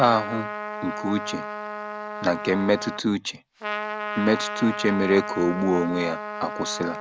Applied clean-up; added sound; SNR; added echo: none; Trumpet; 7 dB; none.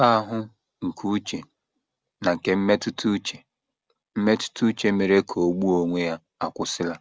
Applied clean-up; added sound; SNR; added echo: none; none; none; none.